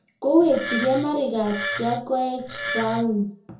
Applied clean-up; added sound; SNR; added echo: none; Wood; 9 dB; reverberation time 0.5 s.